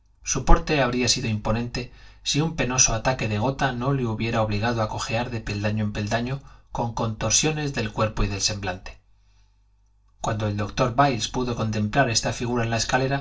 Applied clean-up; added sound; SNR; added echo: none; none; none; reverberation time 0.2 s.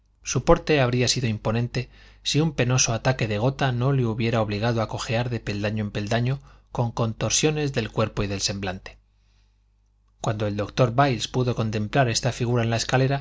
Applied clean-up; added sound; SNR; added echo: none; none; none; none.